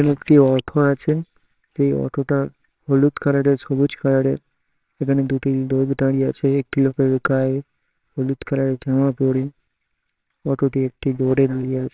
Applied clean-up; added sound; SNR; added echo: neural separator model SepFormer WHAMR!.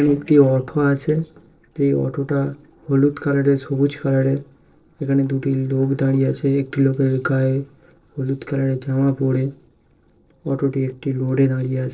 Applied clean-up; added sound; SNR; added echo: neural separator model SepFormer DNS4.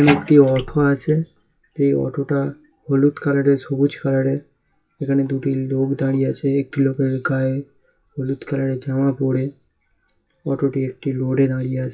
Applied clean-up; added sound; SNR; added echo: classical method WPE with log-MMSE.